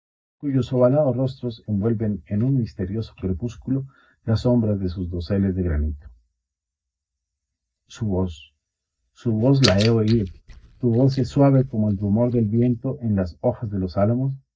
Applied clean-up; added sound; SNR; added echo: neural mask model DeepFilterNet 3.